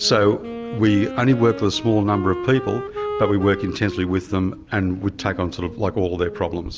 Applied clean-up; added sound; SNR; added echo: none; Wind instrument, woodwind instrument; 11 dB; none.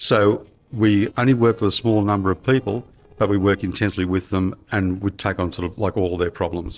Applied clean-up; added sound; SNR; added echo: neural separator model SepFormer DNS4.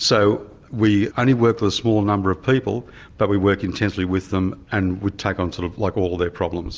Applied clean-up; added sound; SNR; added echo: none; none; none; none.